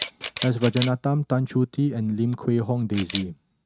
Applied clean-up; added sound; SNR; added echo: neural mask model RNNoise.